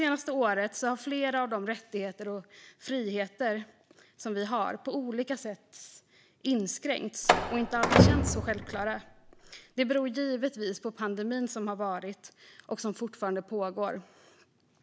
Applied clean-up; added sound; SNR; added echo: none; Slam; -5 dB; none.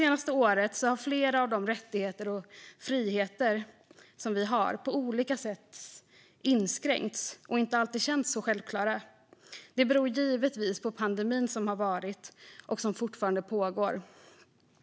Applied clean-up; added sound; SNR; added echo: none; none; none; none.